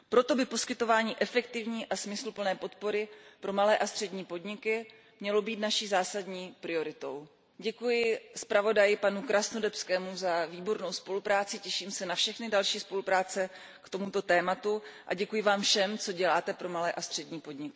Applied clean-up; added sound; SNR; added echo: none; none; none; none.